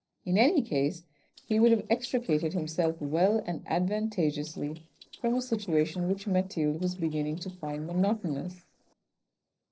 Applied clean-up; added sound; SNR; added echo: neural separator model SepFormer DNS4.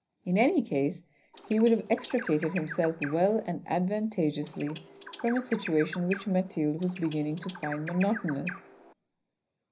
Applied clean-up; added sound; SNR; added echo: none; Bird; 13 dB; reverberation time 0.5 s.